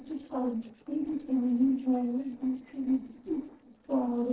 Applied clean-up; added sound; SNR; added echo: neural separator model SepFormer DNS4.